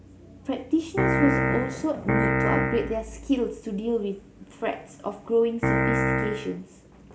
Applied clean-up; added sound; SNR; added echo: none; Piano; -4 dB; none.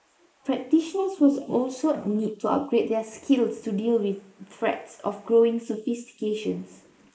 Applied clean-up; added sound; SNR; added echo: neural mask model Resemble Enhance denoiser.